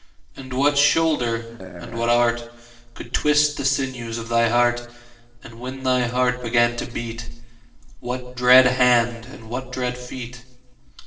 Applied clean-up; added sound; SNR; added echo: neural separator model SepFormer DNS4.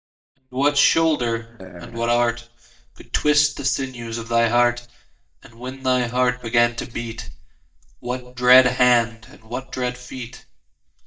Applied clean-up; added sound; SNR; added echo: neural mask model DeepFilterNet 3.